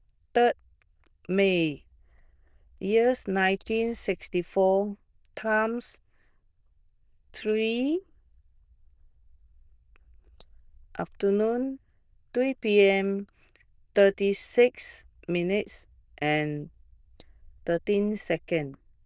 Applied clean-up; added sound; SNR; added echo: neural diffusion model UNIVERSE++.